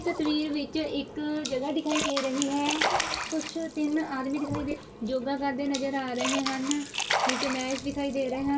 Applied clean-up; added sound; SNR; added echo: none; Splash, splatter; 5 dB; reverberation time 0.2 s.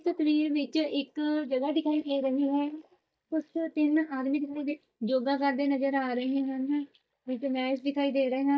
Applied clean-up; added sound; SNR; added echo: neural mask model DeepFilterNet 3.